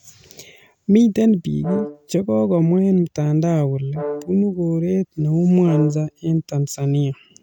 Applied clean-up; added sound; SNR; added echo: none; Brass instrument; 14 dB; none.